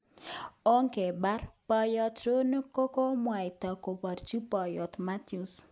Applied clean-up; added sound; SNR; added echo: none; none; none; none.